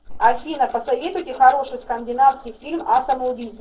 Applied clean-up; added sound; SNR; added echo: neural separator model SepFormer DNS4.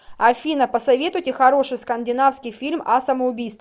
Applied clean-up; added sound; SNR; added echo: none; none; none; none.